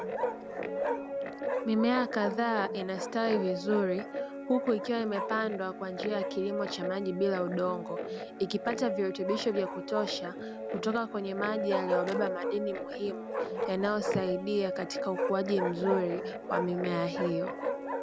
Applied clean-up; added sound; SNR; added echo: none; Guitar + Bark; 2 dB; none.